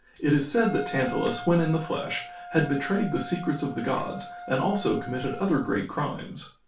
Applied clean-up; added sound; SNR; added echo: none; Wind instrument, woodwind instrument; 14 dB; reverberation time 0.3 s.